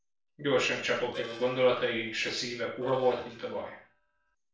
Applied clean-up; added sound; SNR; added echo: neural separator model SepFormer DNS4.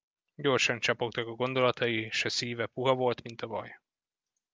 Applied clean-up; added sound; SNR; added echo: none; none; none; none.